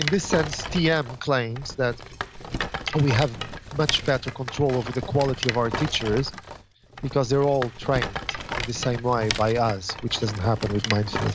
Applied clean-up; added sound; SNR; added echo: none; Rattle; 8 dB; none.